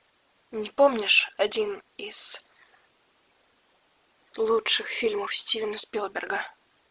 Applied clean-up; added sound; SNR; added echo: none; none; none; none.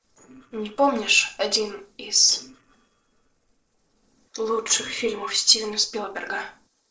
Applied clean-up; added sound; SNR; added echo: neural separator model SepFormer DNS4.